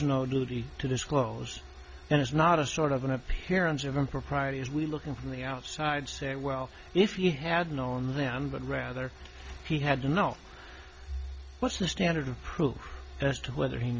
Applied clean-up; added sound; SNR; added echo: none; none; none; none.